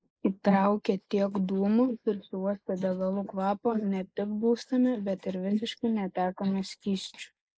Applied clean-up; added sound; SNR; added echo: neural mask model Resemble Enhance denoiser.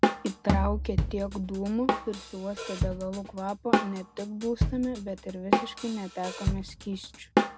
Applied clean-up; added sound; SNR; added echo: none; Drum kit; -3 dB; none.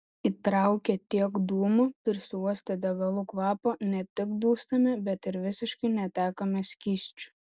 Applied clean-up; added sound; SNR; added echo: none; none; none; none.